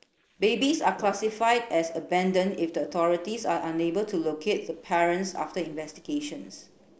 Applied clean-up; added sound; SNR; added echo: neural separator model SepFormer DNS4.